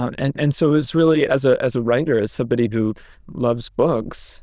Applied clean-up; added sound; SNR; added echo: neural diffusion model UNIVERSE++.